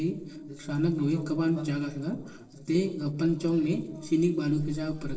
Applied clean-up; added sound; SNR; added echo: neural separator model SepFormer DNS4.